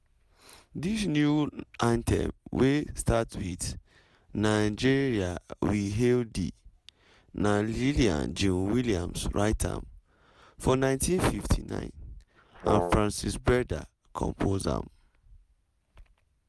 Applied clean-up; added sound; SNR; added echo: none; Brass instrument; 1 dB; none.